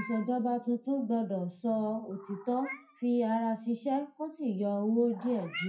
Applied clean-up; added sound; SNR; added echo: classical method WPE with log-MMSE.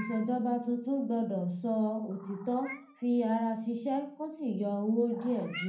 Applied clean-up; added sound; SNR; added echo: none; Meow; 19 dB; reverberation time 0.5 s.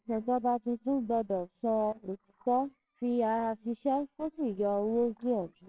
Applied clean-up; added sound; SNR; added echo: neural separator model SepFormer WHAMR!.